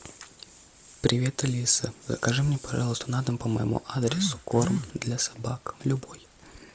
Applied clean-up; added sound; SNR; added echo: none; none; none; none.